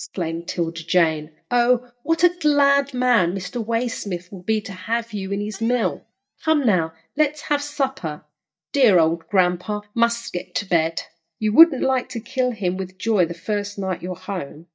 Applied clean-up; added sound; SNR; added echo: neural mask model DeepFilterNet 3.